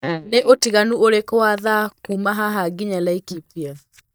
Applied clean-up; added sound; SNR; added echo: neural mask model DeepFilterNet 3.